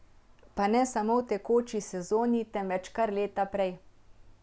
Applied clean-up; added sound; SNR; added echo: none; none; none; none.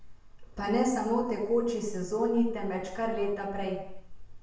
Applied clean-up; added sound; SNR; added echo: none; none; none; reverberation time 0.7 s.